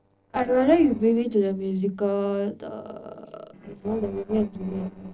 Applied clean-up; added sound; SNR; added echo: neural separator model SepFormer DNS4.